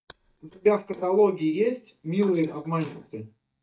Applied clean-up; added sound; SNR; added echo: neural mask model DeepFilterNet 3.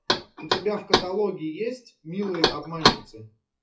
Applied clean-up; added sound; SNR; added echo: classical method WPE with log-MMSE.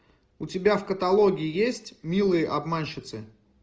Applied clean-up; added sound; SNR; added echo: none; none; none; none.